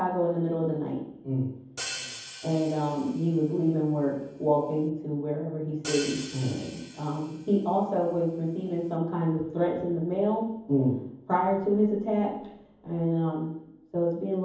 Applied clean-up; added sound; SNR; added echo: none; Hi-hat; 14 dB; reverberation time 0.9 s.